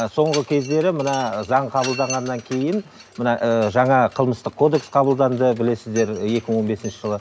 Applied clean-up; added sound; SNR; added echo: none; Mechanisms; 18 dB; none.